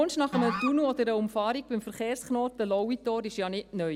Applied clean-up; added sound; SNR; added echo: none; Musical instrument; 10 dB; none.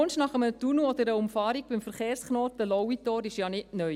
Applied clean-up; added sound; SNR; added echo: none; none; none; none.